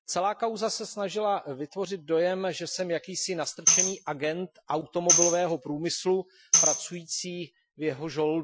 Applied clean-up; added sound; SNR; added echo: classical method Wiener filter.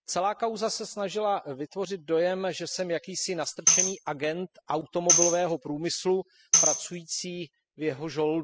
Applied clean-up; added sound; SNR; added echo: classical method spectral subtraction.